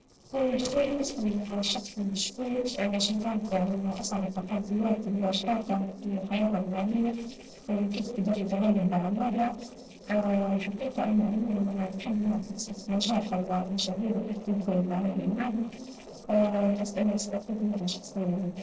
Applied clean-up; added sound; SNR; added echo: neural separator model SepFormer DNS4.